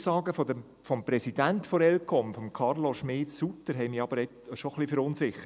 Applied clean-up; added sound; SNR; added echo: none; none; none; none.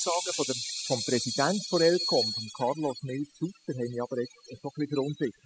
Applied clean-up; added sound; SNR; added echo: classical method spectral subtraction.